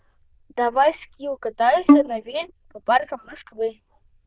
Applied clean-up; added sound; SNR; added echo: neural diffusion model UNIVERSE++.